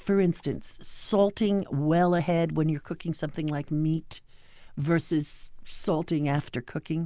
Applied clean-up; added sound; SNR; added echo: none; none; none; none.